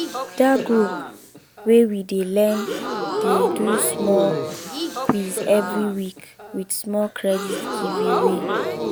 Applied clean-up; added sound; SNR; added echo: none; Crowd / Gasp; 3 dB; none.